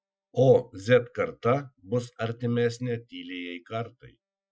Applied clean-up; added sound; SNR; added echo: classical method Wiener filter.